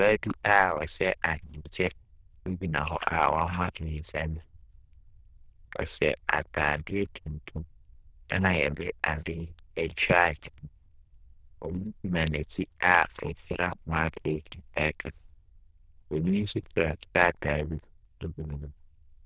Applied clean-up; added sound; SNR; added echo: neural diffusion model UNIVERSE++.